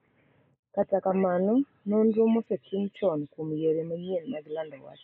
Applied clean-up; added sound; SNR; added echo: neural mask model Resemble Enhance denoiser.